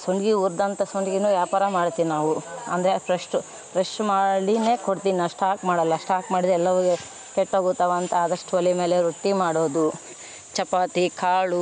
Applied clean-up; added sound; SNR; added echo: none; none; none; none.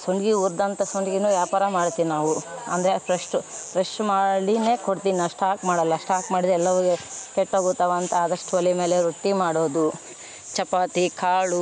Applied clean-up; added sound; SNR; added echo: none; Insect; 18 dB; none.